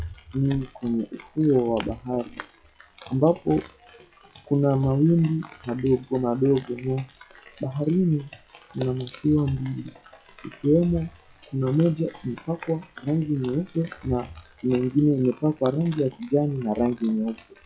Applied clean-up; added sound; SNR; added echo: classical method log-MMSE.